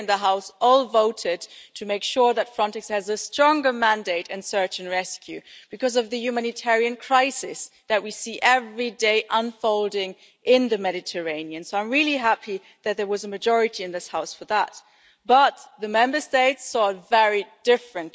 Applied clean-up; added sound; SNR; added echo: none; none; none; none.